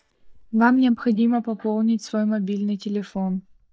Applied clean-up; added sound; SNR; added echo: neural mask model DeepFilterNet 3.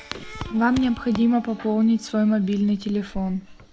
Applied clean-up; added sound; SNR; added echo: none; Drawer open or close + Harmonica; 19 dB; none.